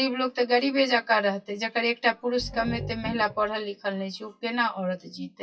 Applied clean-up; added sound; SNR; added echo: classical method WPE with log-MMSE.